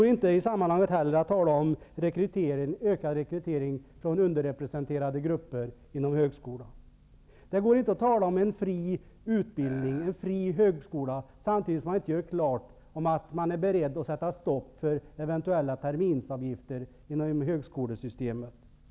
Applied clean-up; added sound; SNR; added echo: none; Burping, eructation; 18 dB; none.